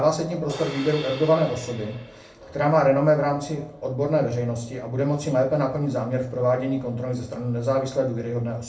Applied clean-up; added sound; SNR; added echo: none; Crash cymbal; 14 dB; reverberation time 0.3 s.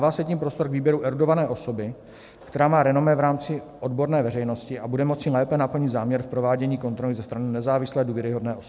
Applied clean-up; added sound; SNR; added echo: none; none; none; none.